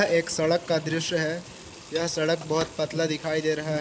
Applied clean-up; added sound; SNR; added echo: none; Sink (filling or washing) / Water tap, faucet; 18 dB; none.